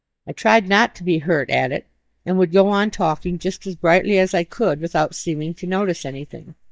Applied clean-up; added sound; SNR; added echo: neural mask model DeepFilterNet 3.